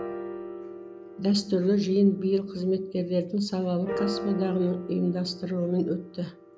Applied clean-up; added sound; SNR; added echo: none; Piano; 11 dB; none.